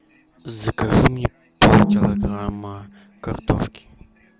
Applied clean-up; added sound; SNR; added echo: none; Snare drum; 2 dB; none.